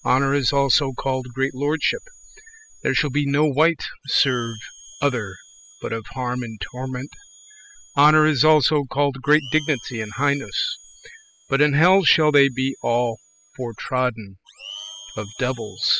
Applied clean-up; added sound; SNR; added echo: classical method spectral subtraction.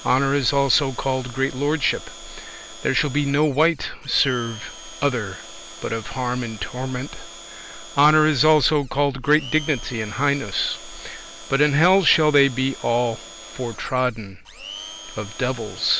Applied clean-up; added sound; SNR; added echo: none; Domestic sounds, home sounds; 17 dB; none.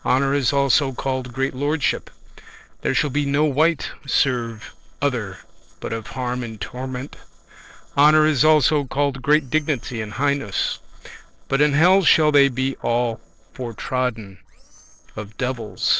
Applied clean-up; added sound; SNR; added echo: neural separator model SepFormer DNS4.